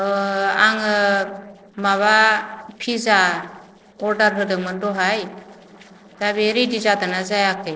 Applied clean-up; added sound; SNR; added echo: neural separator model SepFormer DNS4.